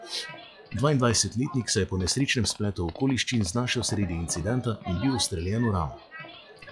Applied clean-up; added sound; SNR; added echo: classical method log-MMSE.